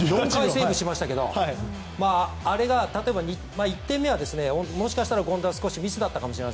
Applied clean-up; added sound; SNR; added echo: none; none; none; none.